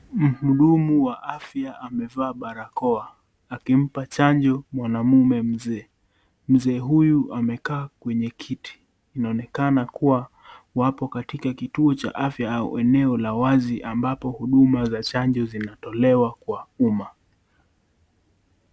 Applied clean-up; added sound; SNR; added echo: none; none; none; none.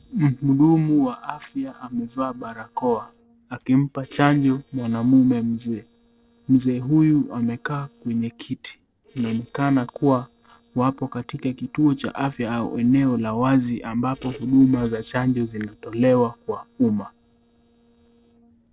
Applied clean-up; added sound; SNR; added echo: neural separator model SepFormer DNS4.